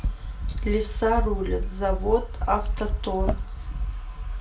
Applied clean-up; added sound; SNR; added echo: none; Liquid; 17 dB; reverberation time 0.3 s.